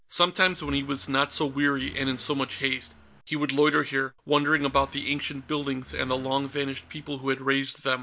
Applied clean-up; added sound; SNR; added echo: none; Accelerating, revving, vroom / Car; 20 dB; none.